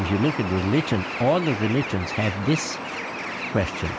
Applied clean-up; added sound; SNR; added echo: none; Bird; 6 dB; none.